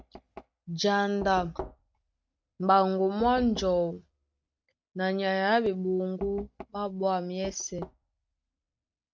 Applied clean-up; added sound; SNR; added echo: neural mask model RNNoise.